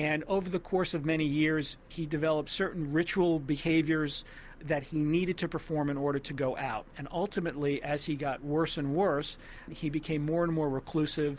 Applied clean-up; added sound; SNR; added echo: none; none; none; none.